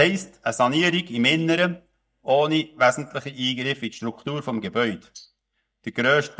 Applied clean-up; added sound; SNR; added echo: neural mask model DeepFilterNet 3.